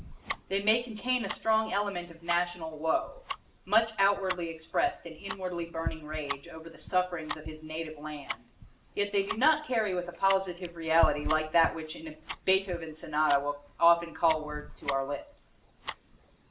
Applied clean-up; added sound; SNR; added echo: none; Tick-tock; 10 dB; reverberation time 0.4 s.